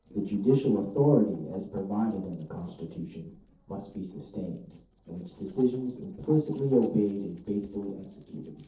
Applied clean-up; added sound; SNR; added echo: neural separator model SepFormer DNS4.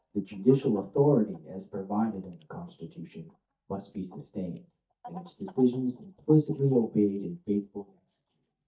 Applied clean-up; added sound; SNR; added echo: neural mask model DeepFilterNet 3.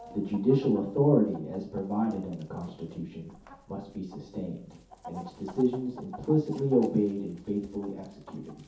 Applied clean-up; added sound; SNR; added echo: none; Chicken, rooster; 20 dB; reverberation time 0.5 s.